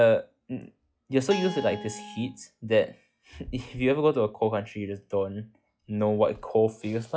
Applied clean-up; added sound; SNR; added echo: classical method log-MMSE.